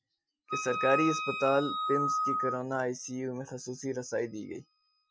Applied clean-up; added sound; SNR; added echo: classical method Wiener filter.